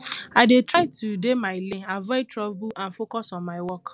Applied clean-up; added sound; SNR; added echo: none; none; none; none.